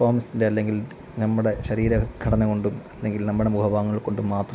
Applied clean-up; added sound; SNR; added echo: none; none; none; none.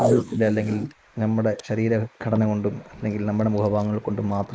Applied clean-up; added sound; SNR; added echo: neural mask model Resemble Enhance denoiser.